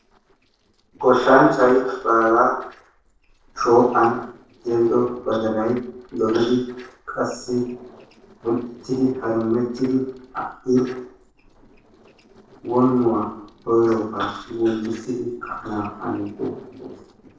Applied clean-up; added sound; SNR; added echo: neural separator model SepFormer DNS4.